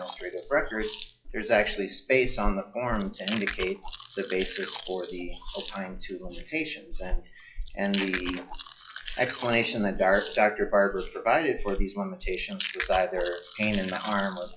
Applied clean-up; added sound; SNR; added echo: classical method WPE with log-MMSE.